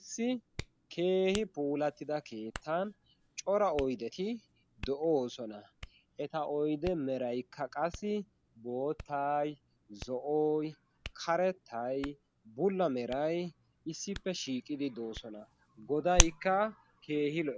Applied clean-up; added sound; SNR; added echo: none; Hands; 7 dB; none.